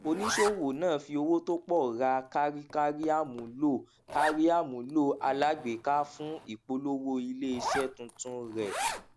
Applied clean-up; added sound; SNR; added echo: none; Zipper (clothing); 10 dB; none.